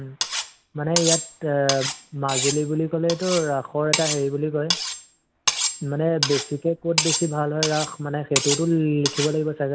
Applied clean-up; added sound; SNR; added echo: none; Cutlery, silverware; 4 dB; none.